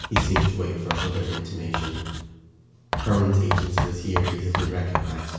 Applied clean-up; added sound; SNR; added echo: none; Writing; 3 dB; reverberation time 1.0 s.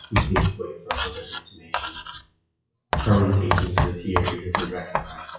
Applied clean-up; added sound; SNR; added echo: classical method WPE with log-MMSE.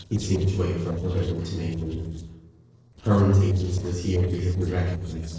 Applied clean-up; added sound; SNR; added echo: neural separator model SepFormer DNS4.